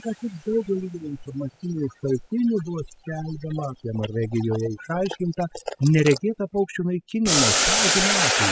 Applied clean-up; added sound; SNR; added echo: classical method spectral subtraction.